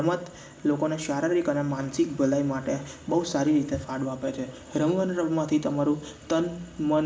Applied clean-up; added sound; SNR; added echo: none; none; none; reverberation time 1.1 s.